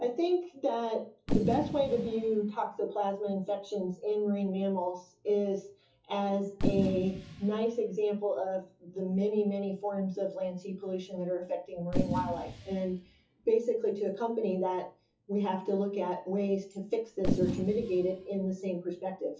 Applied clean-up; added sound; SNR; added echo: classical method WPE with log-MMSE.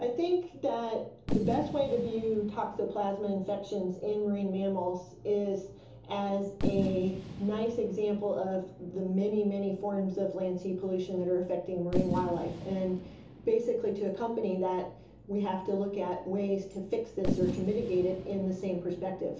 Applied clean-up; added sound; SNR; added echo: none; Fireworks; 8 dB; reverberation time 1.2 s.